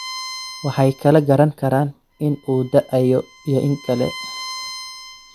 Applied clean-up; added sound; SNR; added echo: none; Bowed string instrument; 15 dB; none.